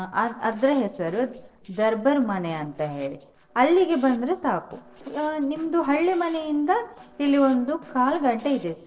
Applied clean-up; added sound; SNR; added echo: neural separator model SepFormer DNS4.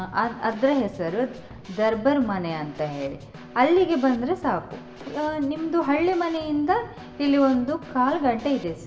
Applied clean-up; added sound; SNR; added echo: none; Snare drum / Drum kit; 19 dB; reverberation time 0.9 s.